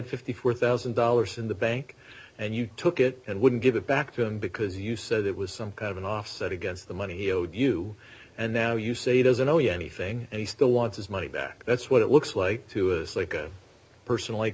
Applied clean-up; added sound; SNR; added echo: none; none; none; none.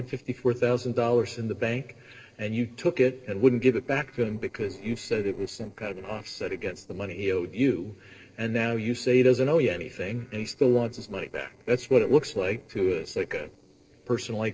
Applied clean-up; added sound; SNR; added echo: neural separator model SepFormer DNS4.